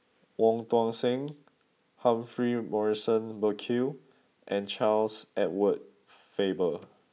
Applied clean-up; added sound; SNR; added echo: none; none; none; none.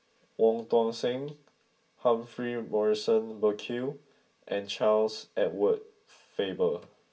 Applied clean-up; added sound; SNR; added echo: none; none; none; reverberation time 0.1 s.